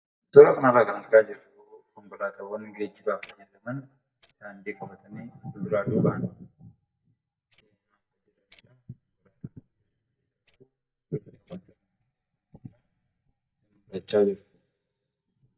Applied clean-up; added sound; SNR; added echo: neural mask model DeepFilterNet 3.